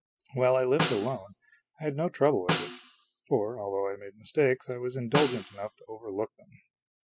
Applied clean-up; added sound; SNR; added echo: classical method spectral subtraction.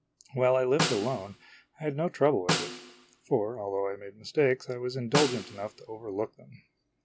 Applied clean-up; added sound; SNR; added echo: none; Snare drum; 5 dB; none.